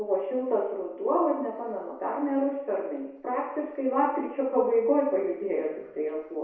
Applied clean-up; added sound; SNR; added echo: none; none; none; reverberation time 0.7 s.